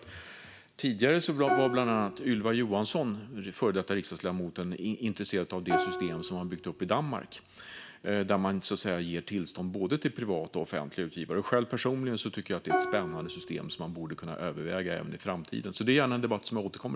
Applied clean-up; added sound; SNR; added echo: none; Plucked string instrument; 5 dB; none.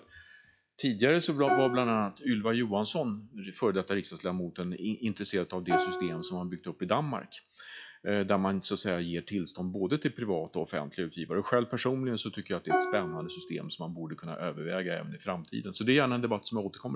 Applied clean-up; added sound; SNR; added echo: classical method log-MMSE.